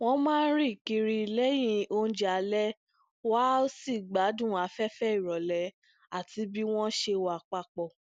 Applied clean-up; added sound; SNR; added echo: none; none; none; none.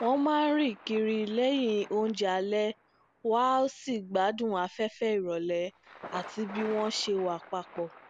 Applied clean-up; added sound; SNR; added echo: none; Thunder; 19 dB; none.